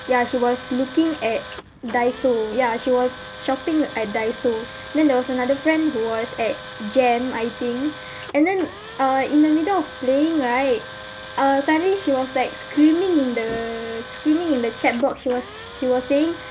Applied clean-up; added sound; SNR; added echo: none; Tools; 14 dB; none.